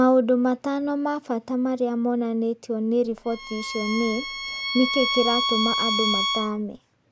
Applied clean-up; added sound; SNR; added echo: none; Bowed string instrument; 2 dB; none.